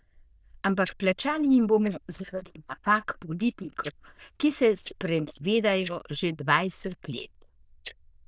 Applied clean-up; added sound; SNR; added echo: neural diffusion model UNIVERSE++.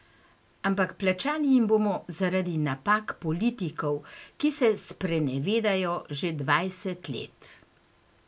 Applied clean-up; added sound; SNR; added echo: none; none; none; none.